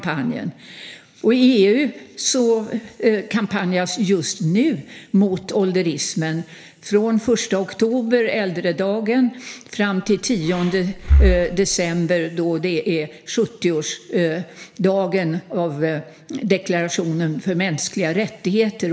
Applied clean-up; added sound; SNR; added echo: none; Breathing; 1 dB; reverberation time 1.2 s.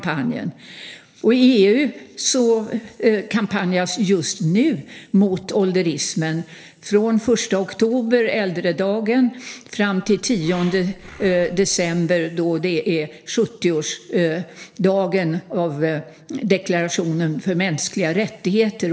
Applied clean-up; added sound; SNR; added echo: neural separator model SepFormer DNS4.